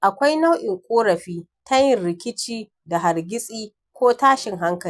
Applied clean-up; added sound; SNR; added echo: none; none; none; none.